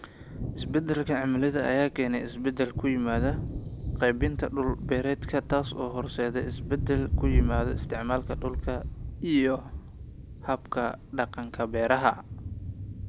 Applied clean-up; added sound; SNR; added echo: none; Thunder; 4 dB; none.